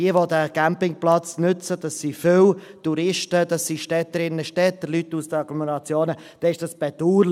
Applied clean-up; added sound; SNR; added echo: none; none; none; none.